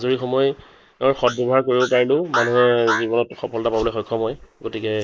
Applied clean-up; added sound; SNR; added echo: neural mask model Resemble Enhance denoiser.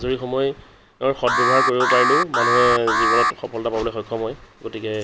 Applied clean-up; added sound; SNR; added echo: none; Alarm; -2 dB; none.